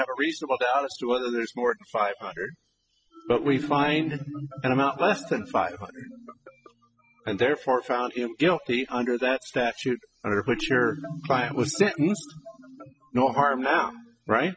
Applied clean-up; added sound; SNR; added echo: classical method spectral subtraction.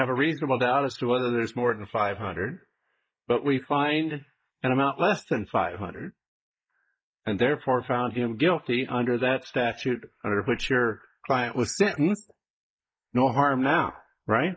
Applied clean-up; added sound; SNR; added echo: neural mask model Resemble Enhance denoiser.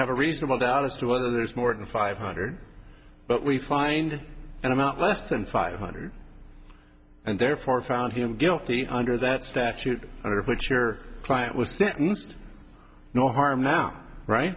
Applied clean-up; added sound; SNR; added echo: none; none; none; none.